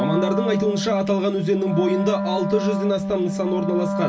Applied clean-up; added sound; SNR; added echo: none; Wind instrument, woodwind instrument; 2 dB; reverberation time 0.1 s.